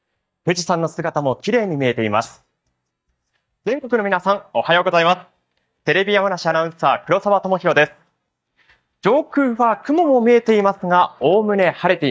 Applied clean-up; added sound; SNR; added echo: neural mask model DeepFilterNet 3.